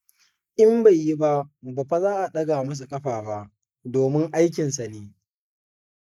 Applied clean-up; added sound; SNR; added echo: neural mask model Resemble Enhance denoiser.